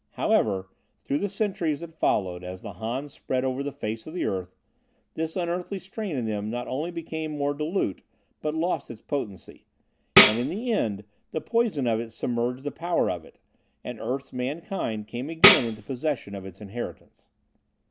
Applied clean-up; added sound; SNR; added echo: none; Tambourine; -4 dB; none.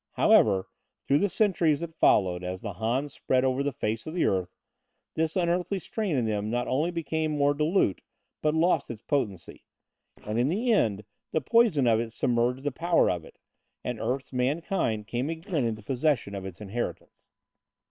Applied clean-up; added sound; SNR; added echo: neural separator model SepFormer WHAM!.